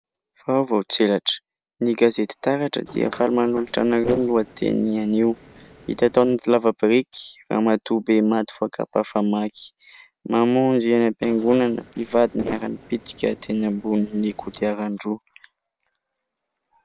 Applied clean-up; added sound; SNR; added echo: neural separator model SepFormer DNS4.